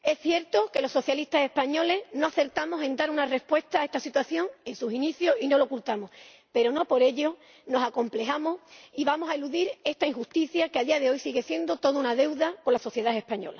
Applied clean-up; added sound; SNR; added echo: none; none; none; none.